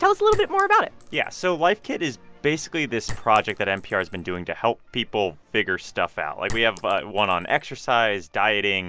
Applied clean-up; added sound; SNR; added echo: none; Chink, clink; 13 dB; none.